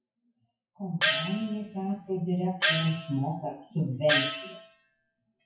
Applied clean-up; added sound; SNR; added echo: classical method WPE with log-MMSE.